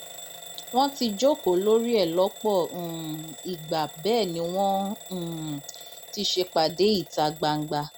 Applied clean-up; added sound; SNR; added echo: none; Alarm / Bell; 17 dB; none.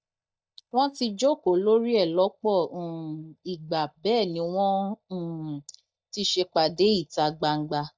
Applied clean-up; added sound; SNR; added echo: neural mask model DeepFilterNet 3.